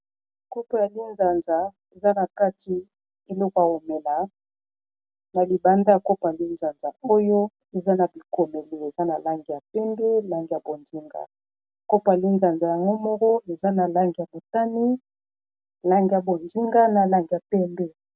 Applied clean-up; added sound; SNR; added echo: none; none; none; none.